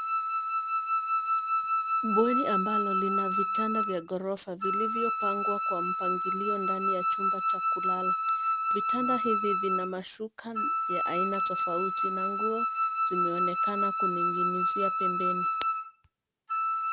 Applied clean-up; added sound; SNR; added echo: none; Wind instrument, woodwind instrument; -5 dB; none.